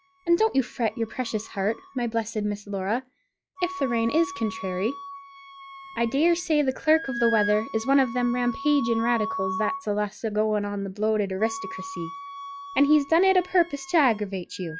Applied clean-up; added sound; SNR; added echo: classical method log-MMSE.